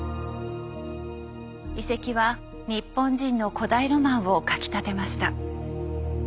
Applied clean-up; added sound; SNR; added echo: none; none; none; none.